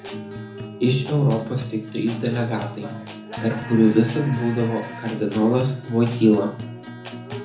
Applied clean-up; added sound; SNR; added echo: none; Guitar; 12 dB; reverberation time 0.6 s.